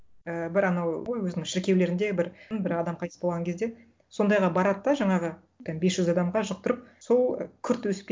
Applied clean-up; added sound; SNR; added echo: none; none; none; none.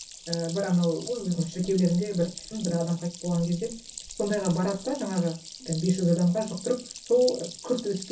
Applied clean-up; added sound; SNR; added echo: none; Stream; 14 dB; reverberation time 0.3 s.